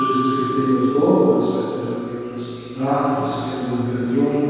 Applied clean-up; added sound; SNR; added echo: none; Marimba, xylophone; 11 dB; reverberation time 2.2 s.